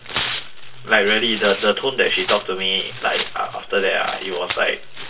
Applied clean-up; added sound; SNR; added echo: none; Tearing; 10 dB; reverberation time 0.1 s.